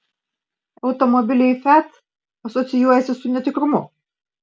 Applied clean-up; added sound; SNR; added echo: none; none; none; none.